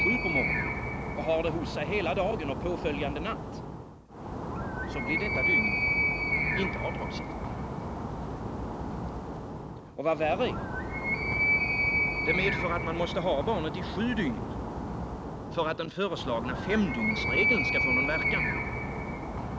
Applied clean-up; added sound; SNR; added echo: none; Animal; -3 dB; none.